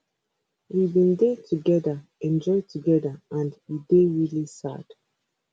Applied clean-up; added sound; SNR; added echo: none; none; none; none.